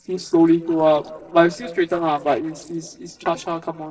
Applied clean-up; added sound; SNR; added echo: neural separator model SepFormer DNS4.